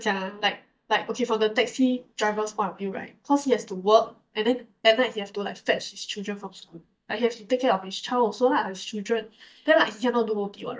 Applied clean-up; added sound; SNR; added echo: neural mask model DeepFilterNet 3.